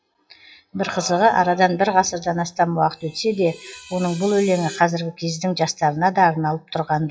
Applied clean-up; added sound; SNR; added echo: classical method WPE with log-MMSE.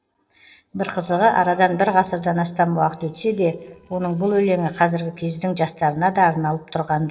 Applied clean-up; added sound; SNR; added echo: neural separator model SepFormer DNS4.